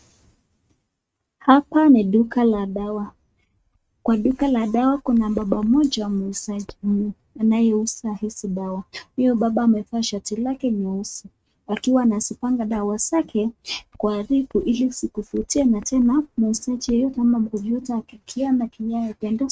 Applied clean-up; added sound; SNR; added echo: neural mask model RNNoise.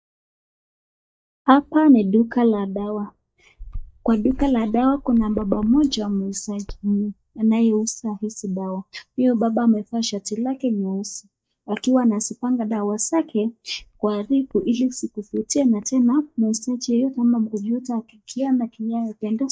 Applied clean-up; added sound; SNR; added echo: neural mask model DeepFilterNet 3.